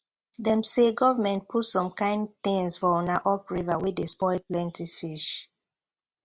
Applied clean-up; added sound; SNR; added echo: none; none; none; none.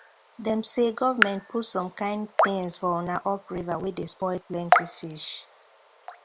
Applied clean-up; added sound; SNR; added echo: none; Raindrop / Drip; 1 dB; none.